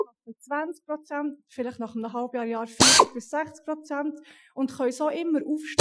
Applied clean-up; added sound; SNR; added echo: classical method Wiener filter.